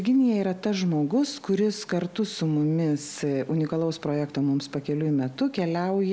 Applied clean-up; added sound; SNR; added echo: none; none; none; none.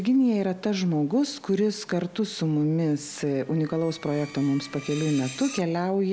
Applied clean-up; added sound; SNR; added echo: none; Screech; 19 dB; none.